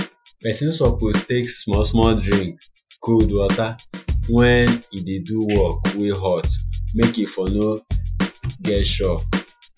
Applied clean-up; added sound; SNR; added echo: classical method Wiener filter.